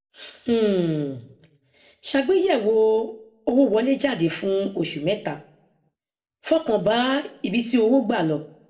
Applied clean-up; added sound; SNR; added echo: none; none; none; reverberation time 0.4 s.